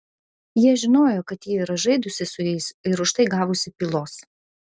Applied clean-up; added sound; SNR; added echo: none; none; none; none.